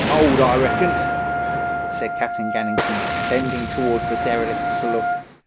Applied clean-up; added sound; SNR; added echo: none; Wind instrument, woodwind instrument + Explosion; 0 dB; none.